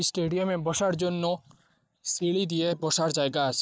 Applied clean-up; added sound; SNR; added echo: neural mask model DeepFilterNet 3.